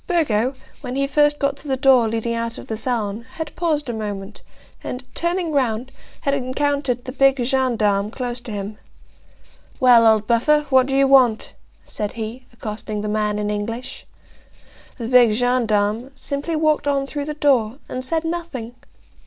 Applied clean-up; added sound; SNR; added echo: none; none; none; none.